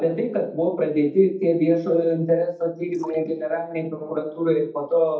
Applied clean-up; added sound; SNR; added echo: neural mask model DeepFilterNet 3.